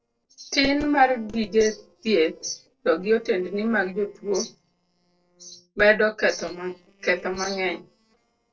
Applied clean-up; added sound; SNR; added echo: neural separator model SepFormer DNS4.